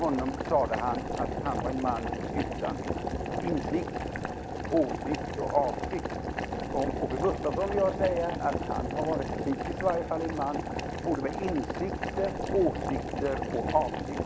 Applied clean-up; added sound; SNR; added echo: none; Boiling; 2 dB; none.